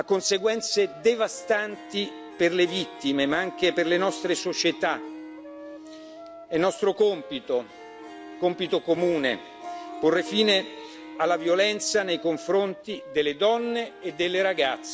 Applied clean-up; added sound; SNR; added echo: none; Harp + Wind instrument, woodwind instrument; 15 dB; none.